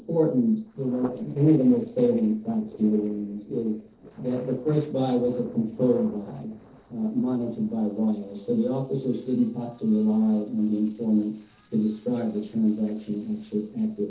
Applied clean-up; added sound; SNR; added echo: neural separator model SepFormer DNS4.